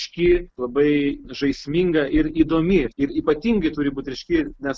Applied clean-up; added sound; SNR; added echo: none; none; none; none.